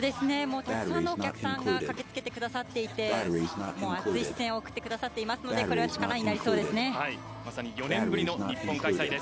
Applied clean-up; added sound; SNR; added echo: none; Breathing; 2 dB; none.